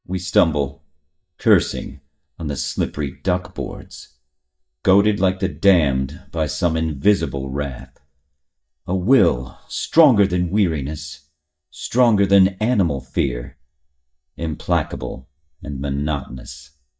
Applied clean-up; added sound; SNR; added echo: neural mask model DeepFilterNet 3.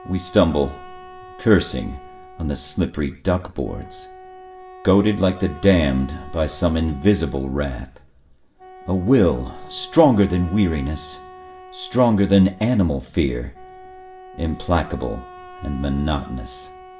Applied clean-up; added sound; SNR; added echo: none; Wind instrument, woodwind instrument; 20 dB; reverberation time 0.6 s.